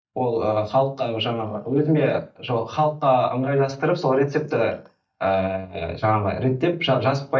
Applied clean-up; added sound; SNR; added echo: neural mask model DeepFilterNet 3.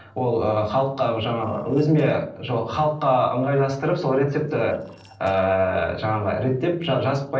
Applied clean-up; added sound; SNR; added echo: neural separator model SepFormer DNS4.